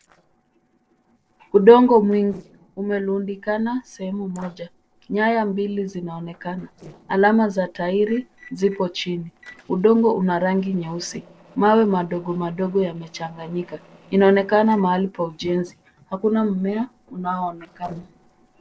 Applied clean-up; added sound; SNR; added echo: neural separator model SepFormer DNS4.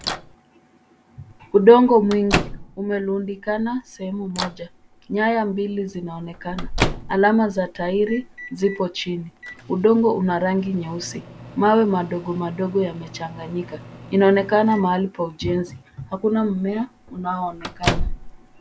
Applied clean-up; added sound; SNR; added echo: none; Microwave oven; 10 dB; none.